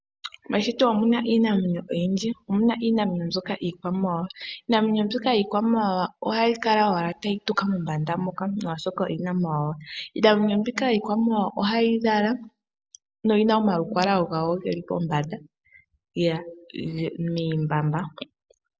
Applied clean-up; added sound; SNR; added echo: none; none; none; none.